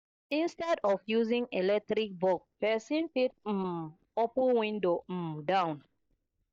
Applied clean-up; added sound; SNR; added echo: neural mask model DeepFilterNet 3.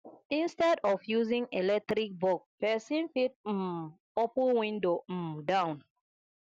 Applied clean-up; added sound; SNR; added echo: none; none; none; none.